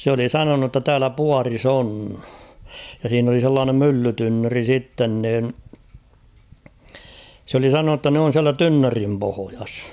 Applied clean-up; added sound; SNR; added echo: none; none; none; none.